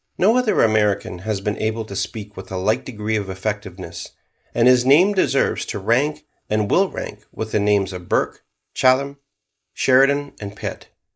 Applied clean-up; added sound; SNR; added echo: neural mask model Resemble Enhance denoiser.